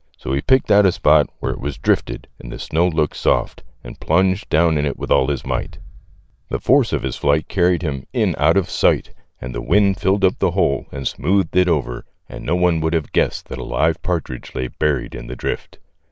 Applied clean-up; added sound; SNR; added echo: none; Bass drum; 17 dB; none.